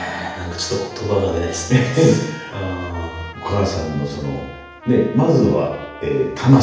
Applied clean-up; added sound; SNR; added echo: none; Trumpet; 18 dB; reverberation time 0.8 s.